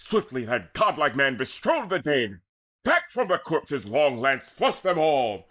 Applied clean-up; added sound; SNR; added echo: neural mask model Resemble Enhance denoiser.